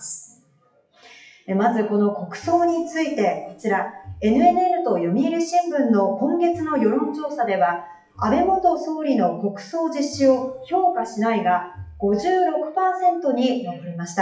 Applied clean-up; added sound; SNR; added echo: classical method WPE with log-MMSE.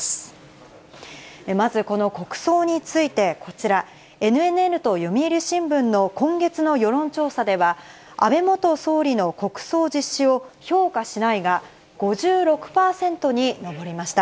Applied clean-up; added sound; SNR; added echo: none; none; none; none.